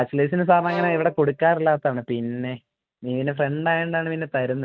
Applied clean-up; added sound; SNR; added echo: neural mask model RNNoise.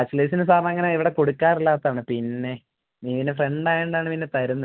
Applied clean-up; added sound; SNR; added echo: none; none; none; none.